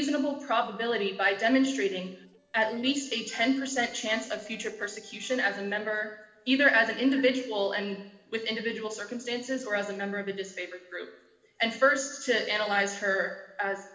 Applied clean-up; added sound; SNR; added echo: neural separator model SepFormer DNS4.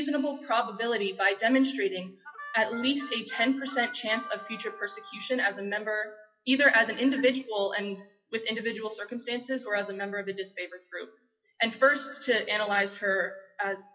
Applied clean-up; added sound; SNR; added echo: classical method WPE with log-MMSE.